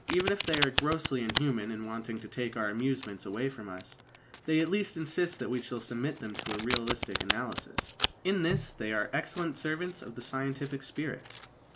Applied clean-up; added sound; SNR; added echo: none; Domestic sounds, home sounds; 2 dB; none.